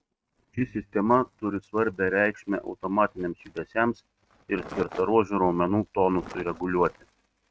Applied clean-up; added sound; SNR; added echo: neural mask model RNNoise.